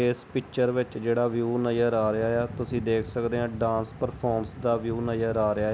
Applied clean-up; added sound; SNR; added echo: none; none; none; none.